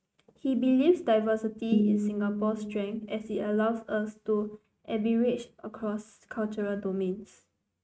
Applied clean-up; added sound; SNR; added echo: neural mask model RNNoise.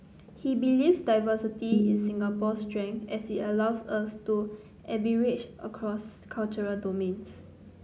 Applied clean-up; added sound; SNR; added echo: none; Piano; 4 dB; none.